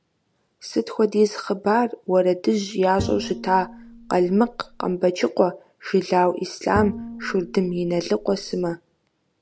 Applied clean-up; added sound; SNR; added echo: none; Bowed string instrument; 12 dB; none.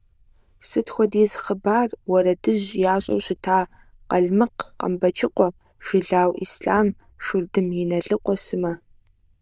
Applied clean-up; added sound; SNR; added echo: neural diffusion model UNIVERSE++.